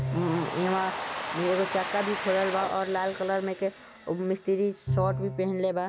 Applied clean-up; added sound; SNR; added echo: none; Domestic sounds, home sounds + Bowed string instrument; 6 dB; none.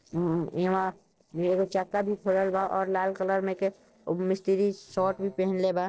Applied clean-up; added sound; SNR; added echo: neural separator model SepFormer DNS4.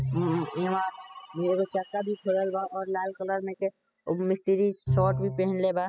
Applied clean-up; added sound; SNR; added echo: classical method spectral subtraction.